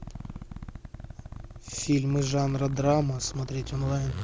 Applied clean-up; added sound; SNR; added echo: none; Zipper (clothing); 10 dB; none.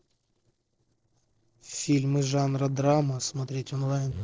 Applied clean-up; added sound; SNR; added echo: neural separator model SepFormer DNS4.